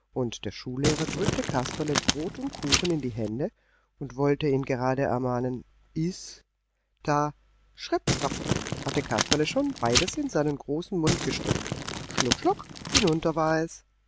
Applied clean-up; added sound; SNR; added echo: none; Crumpling, crinkling; 1 dB; none.